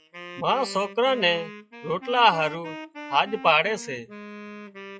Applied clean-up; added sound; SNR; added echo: classical method log-MMSE.